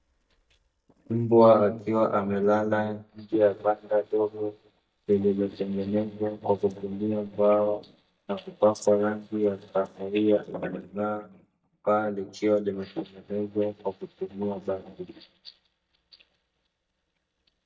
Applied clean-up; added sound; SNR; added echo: neural mask model DeepFilterNet 3.